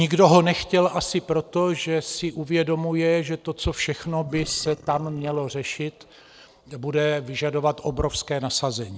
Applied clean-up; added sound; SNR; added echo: neural separator model SepFormer DNS4.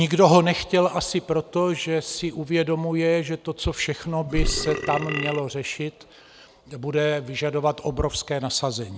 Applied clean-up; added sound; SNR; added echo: none; Burping, eructation; 3 dB; none.